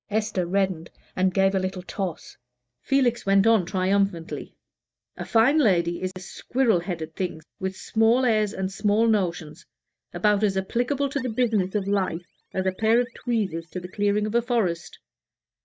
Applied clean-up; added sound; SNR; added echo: neural mask model DeepFilterNet 3.